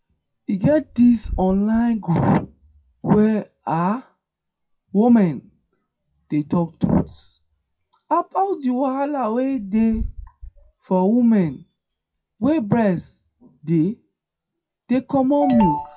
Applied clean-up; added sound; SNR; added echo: classical method WPE with log-MMSE.